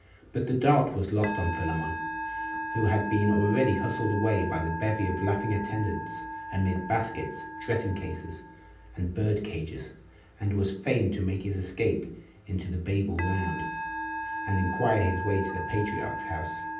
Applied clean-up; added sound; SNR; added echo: none; Musical instrument; 8 dB; reverberation time 0.6 s.